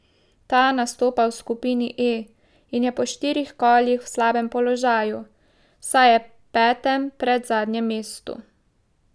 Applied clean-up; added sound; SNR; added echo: none; none; none; none.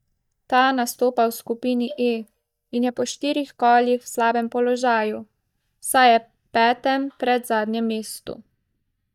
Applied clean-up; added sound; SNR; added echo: neural mask model DeepFilterNet 3.